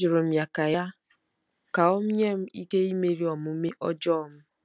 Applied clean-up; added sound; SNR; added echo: none; none; none; none.